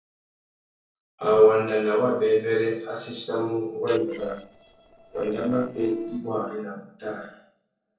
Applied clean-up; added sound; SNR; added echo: neural separator model SepFormer DNS4.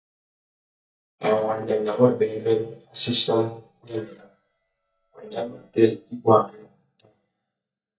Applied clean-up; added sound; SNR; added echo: neural mask model DeepFilterNet 3.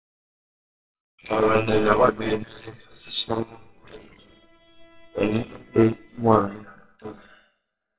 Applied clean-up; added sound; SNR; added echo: neural separator model SepFormer WHAMR!.